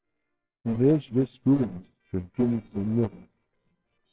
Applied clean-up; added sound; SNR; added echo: neural separator model SepFormer WHAMR!.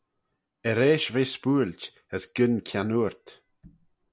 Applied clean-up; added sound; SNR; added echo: none; none; none; none.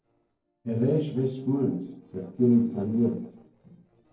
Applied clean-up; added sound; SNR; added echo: neural separator model SepFormer DNS4.